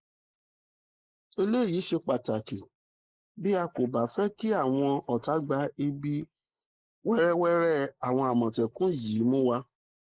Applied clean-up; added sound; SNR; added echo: neural mask model Resemble Enhance denoiser.